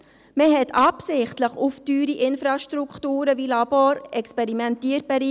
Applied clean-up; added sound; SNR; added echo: none; none; none; none.